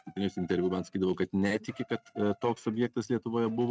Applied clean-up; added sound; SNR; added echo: neural mask model RNNoise.